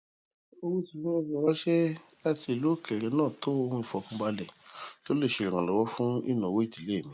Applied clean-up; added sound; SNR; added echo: none; none; none; none.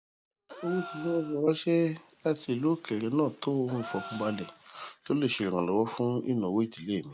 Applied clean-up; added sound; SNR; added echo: none; Gasp; 17 dB; none.